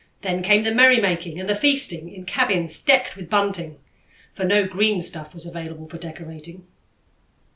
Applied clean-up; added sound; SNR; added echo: none; none; none; none.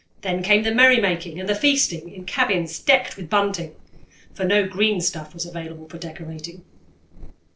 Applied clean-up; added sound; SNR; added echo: neural separator model SepFormer DNS4.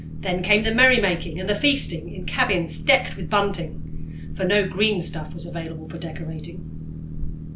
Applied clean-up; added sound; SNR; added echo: none; Boat, Water vehicle; 7 dB; none.